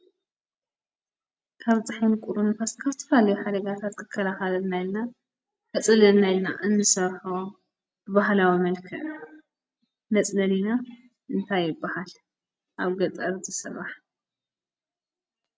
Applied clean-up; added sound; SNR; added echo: none; none; none; none.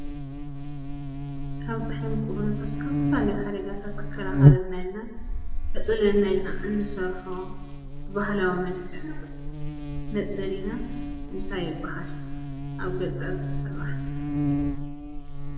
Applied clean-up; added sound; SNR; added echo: none; Buzz; -4 dB; reverberation time 1.1 s.